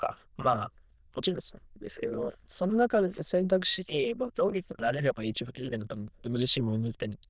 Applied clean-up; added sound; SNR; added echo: neural diffusion model UNIVERSE++.